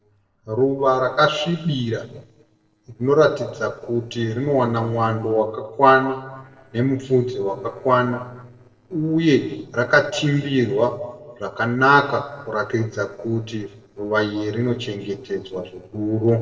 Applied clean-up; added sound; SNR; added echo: neural separator model SepFormer DNS4.